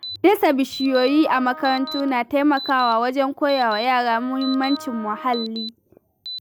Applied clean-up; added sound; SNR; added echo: none; Wind instrument, woodwind instrument + Alarm; 14 dB; none.